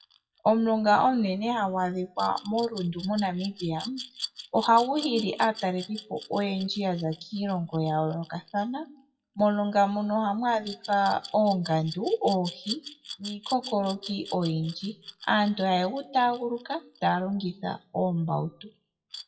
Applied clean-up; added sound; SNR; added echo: classical method WPE with log-MMSE.